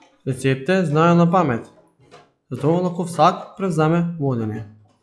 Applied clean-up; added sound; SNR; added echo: classical method log-MMSE.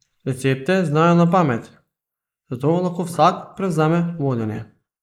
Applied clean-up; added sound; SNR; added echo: neural mask model Resemble Enhance denoiser.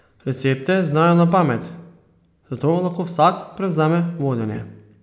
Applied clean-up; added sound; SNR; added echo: none; none; none; none.